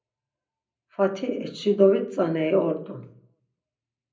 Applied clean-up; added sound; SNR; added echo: none; none; none; reverberation time 0.5 s.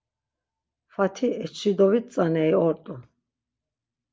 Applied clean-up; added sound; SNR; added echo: none; none; none; none.